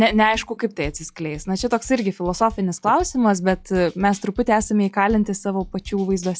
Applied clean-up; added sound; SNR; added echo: classical method log-MMSE.